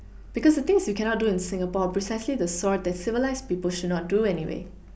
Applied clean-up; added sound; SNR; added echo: none; none; none; none.